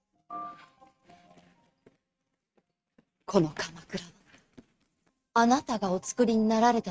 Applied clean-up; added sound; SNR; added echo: neural mask model RNNoise.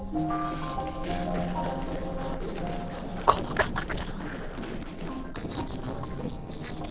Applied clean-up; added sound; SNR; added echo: neural separator model SepFormer DNS4.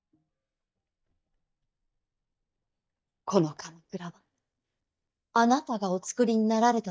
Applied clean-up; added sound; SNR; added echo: neural mask model DeepFilterNet 3.